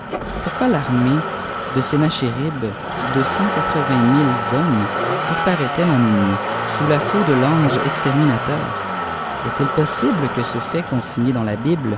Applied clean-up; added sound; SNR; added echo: none; Motor vehicle (road); 3 dB; none.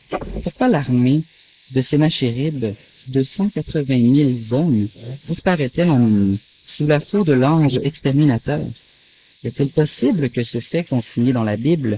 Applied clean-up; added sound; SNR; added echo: neural mask model Resemble Enhance denoiser.